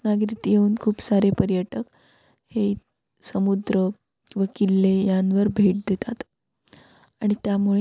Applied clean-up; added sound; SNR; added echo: none; none; none; none.